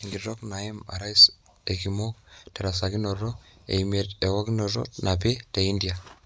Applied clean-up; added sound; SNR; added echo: none; none; none; none.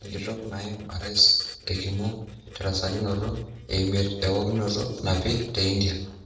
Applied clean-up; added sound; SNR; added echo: neural separator model SepFormer DNS4.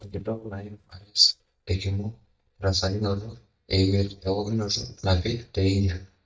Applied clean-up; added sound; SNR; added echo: neural mask model DeepFilterNet 3.